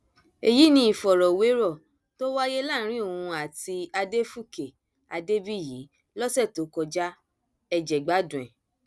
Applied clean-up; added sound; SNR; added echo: none; none; none; none.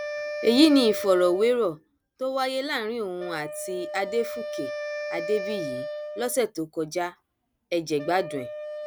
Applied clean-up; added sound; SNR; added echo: none; Wind instrument, woodwind instrument; 9 dB; none.